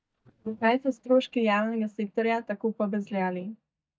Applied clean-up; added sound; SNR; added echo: neural mask model DeepFilterNet 3.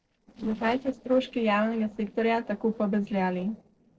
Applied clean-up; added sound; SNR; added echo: neural separator model SepFormer DNS4.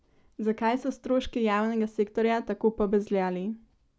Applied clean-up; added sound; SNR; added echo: none; none; none; none.